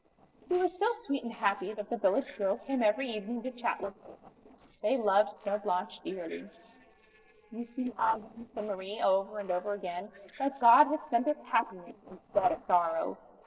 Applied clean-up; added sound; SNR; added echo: neural separator model SepFormer DNS4.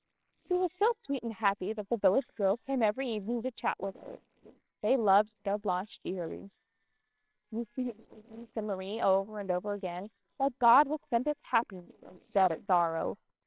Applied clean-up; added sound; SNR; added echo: neural separator model SepFormer WHAMR!.